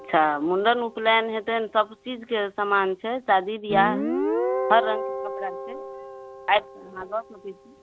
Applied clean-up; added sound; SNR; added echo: none; Guitar; 7 dB; none.